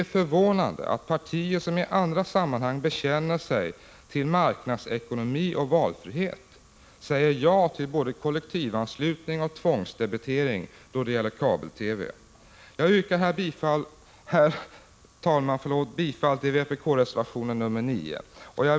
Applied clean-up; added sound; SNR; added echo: none; none; none; none.